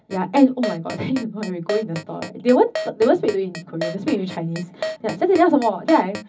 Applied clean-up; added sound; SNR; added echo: none; Keyboard (musical); 12 dB; reverberation time 0.4 s.